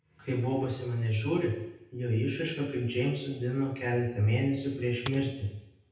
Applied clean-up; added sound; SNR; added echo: none; Coin (dropping); 11 dB; reverberation time 0.8 s.